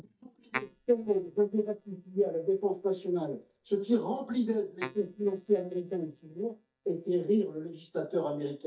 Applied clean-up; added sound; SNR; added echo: neural mask model DeepFilterNet 3.